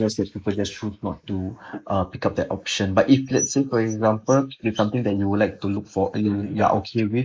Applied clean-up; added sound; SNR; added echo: neural mask model Resemble Enhance denoiser.